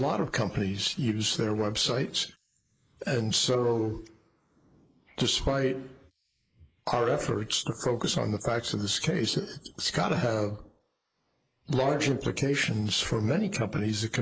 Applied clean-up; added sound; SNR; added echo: neural mask model Resemble Enhance denoiser.